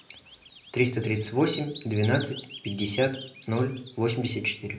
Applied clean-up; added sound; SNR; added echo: none; Bird vocalization, bird call, bird song; 14 dB; reverberation time 0.4 s.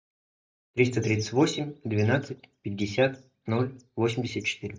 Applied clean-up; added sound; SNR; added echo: neural mask model DeepFilterNet 3.